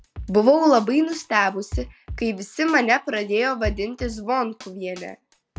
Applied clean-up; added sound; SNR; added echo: none; Drum kit; 14 dB; none.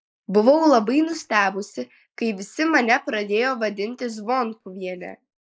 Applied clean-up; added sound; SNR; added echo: neural mask model Resemble Enhance denoiser.